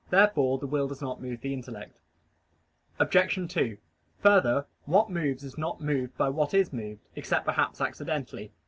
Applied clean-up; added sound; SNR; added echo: none; none; none; none.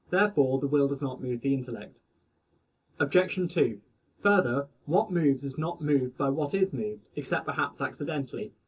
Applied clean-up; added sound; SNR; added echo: none; none; none; reverberation time 0.2 s.